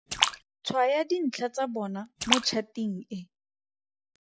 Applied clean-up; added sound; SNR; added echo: classical method log-MMSE.